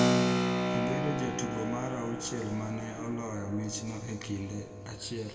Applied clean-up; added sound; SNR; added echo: none; Keyboard (musical); -3 dB; reverberation time 2.0 s.